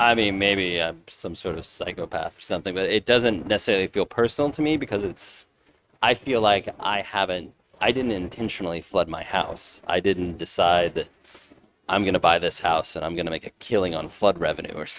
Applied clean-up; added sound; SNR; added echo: neural mask model RNNoise.